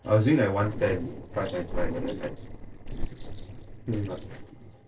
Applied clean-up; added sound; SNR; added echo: neural separator model SepFormer DNS4.